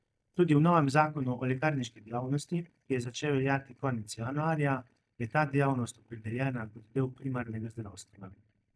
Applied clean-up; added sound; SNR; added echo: neural mask model DeepFilterNet 3.